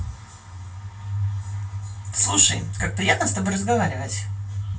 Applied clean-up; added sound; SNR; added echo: none; none; none; reverberation time 0.2 s.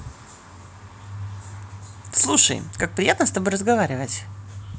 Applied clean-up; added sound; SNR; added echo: none; none; none; none.